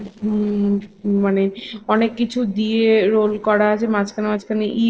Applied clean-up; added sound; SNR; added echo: neural separator model SepFormer DNS4.